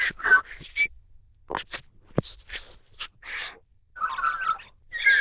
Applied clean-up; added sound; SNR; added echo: neural diffusion model UNIVERSE++.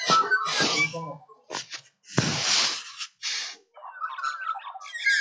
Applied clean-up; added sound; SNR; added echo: classical method log-MMSE.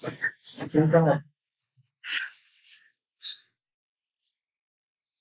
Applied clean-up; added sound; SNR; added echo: neural mask model Resemble Enhance denoiser.